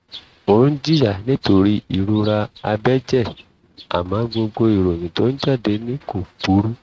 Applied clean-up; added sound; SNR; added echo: neural mask model RNNoise.